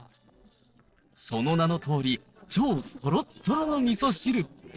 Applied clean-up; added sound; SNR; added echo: neural separator model SepFormer DNS4.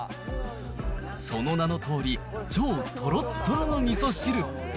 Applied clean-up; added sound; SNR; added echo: none; none; none; none.